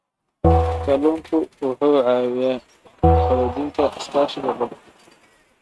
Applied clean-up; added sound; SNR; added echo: neural mask model RNNoise.